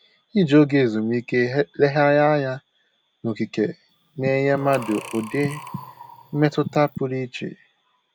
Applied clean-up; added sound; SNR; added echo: none; Breathing; 13 dB; none.